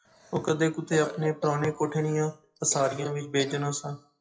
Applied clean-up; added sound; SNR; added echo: classical method WPE with log-MMSE.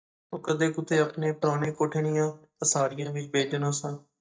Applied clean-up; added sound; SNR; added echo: neural mask model DeepFilterNet 3.